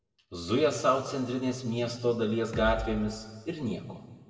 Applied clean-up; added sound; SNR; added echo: none; Bass drum; 9 dB; reverberation time 1.5 s.